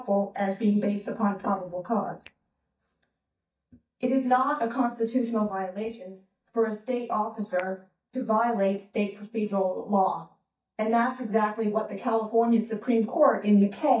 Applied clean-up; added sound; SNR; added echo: neural mask model DeepFilterNet 3.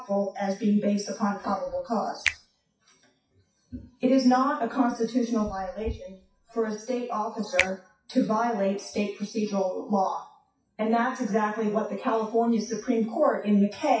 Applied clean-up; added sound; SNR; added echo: classical method WPE with log-MMSE.